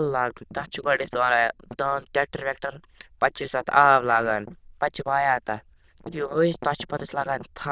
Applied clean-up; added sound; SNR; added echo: neural diffusion model UNIVERSE++.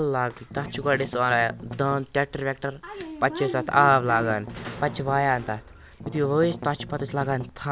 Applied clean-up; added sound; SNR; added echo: none; Strum; 12 dB; none.